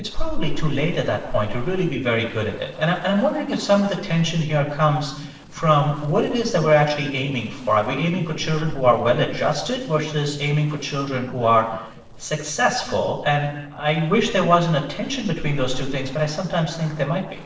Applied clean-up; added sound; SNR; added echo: neural separator model SepFormer DNS4.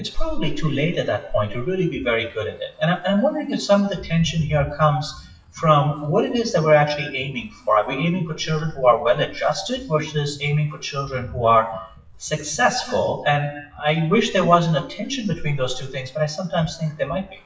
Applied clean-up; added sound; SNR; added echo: classical method WPE with log-MMSE.